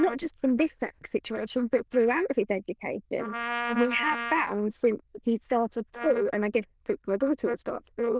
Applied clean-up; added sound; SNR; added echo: neural diffusion model UNIVERSE++.